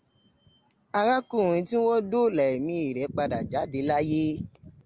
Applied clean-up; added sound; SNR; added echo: none; none; none; none.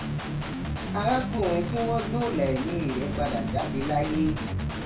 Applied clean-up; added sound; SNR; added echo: none; Guitar; 2 dB; reverberation time 0.2 s.